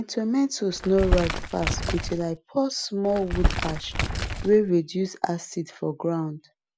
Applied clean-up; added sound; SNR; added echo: none; Crumpling, crinkling; 1 dB; none.